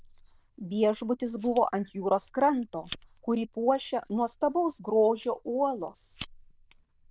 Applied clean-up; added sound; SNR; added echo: neural diffusion model UNIVERSE++.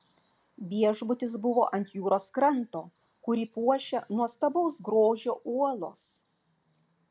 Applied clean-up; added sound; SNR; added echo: none; none; none; none.